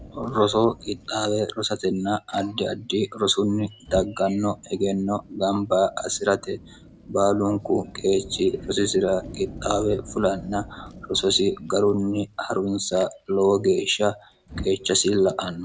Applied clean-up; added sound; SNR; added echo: none; Fire; 19 dB; none.